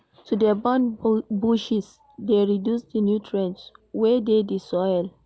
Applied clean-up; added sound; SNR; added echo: none; none; none; none.